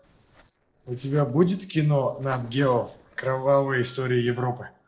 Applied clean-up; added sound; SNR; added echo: neural separator model SepFormer DNS4.